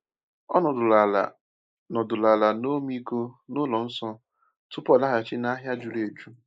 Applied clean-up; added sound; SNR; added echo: neural mask model Resemble Enhance denoiser.